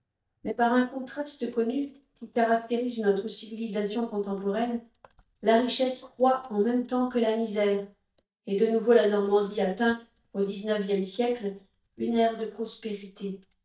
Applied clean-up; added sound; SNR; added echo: neural mask model DeepFilterNet 3.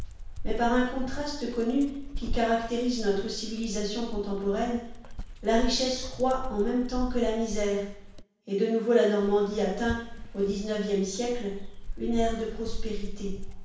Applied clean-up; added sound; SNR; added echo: none; Dog; 5 dB; reverberation time 0.7 s.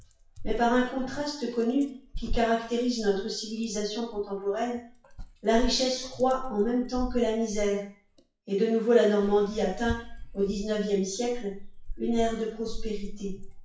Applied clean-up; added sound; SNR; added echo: classical method WPE with log-MMSE.